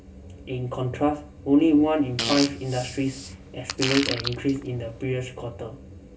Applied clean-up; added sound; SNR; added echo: none; Fart; 7 dB; reverberation time 0.2 s.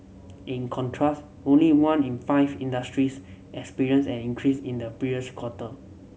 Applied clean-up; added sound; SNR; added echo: none; none; none; none.